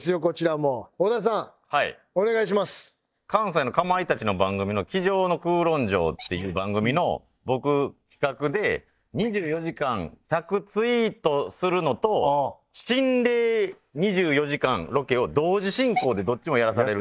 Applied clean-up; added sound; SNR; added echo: neural mask model DeepFilterNet 3.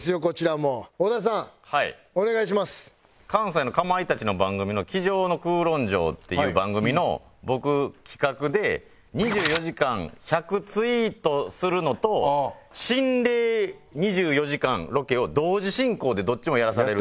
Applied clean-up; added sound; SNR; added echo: none; none; none; none.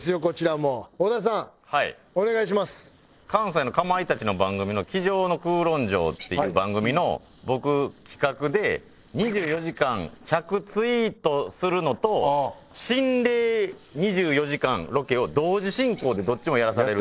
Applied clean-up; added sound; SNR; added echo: neural separator model SepFormer DNS4.